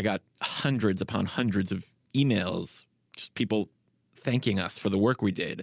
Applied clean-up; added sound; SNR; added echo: none; none; none; none.